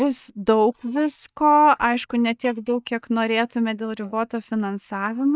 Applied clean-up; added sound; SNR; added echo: neural mask model DeepFilterNet 3.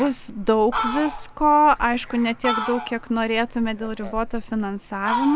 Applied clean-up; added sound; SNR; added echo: none; Fowl; 8 dB; none.